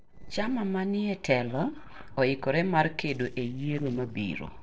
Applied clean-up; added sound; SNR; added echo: neural separator model SepFormer DNS4.